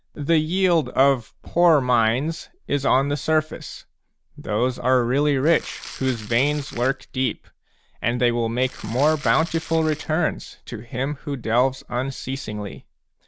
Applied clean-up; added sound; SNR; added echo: none; Crumpling, crinkling; 17 dB; none.